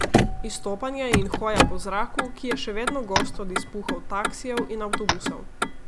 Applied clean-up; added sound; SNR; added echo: none; Tap + Motor vehicle (road); -4 dB; none.